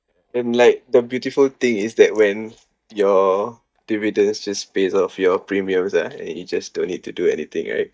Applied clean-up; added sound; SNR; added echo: neural mask model DeepFilterNet 3.